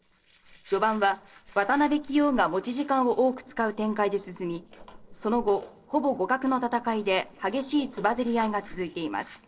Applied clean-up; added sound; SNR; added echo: neural separator model SepFormer DNS4.